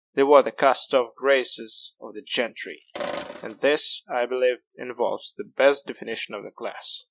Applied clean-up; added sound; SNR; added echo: classical method Wiener filter.